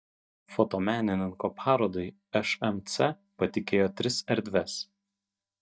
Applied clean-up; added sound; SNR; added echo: neural mask model DeepFilterNet 3.